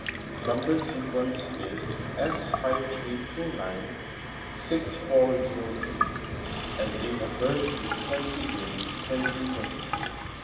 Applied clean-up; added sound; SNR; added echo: none; Sink (filling or washing) / Water tap, faucet; 3 dB; reverberation time 1.4 s.